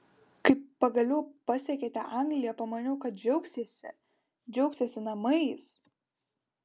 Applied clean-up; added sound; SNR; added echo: none; none; none; none.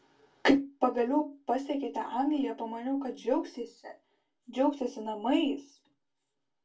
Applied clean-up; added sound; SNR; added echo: none; none; none; reverberation time 0.2 s.